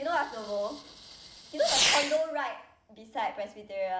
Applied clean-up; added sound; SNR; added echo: none; Fireworks; 2 dB; none.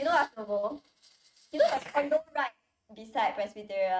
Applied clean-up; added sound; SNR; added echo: neural mask model RNNoise.